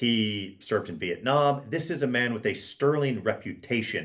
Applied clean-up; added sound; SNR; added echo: none; none; none; reverberation time 0.3 s.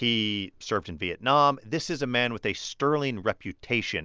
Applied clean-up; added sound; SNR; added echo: none; none; none; none.